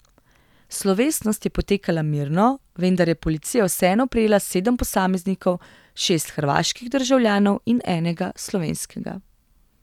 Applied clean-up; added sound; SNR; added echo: none; none; none; none.